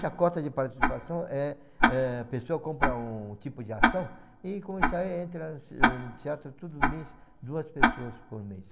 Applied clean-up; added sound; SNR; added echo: none; Tick-tock; -3 dB; reverberation time 0.8 s.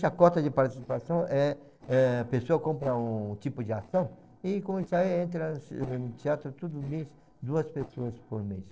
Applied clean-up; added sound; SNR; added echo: neural separator model SepFormer DNS4.